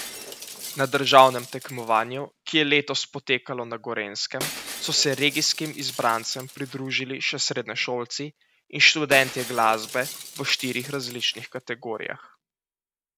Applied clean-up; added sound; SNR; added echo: none; Shatter; 15 dB; none.